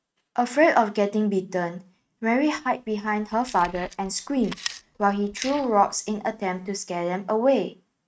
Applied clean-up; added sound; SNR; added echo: neural mask model RNNoise.